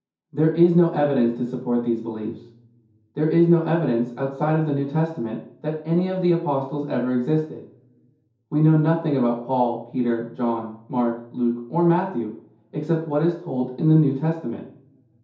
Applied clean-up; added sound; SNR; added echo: none; none; none; reverberation time 0.6 s.